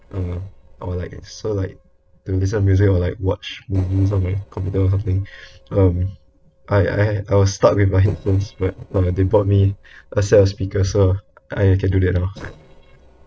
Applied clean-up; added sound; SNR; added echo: neural separator model SepFormer DNS4.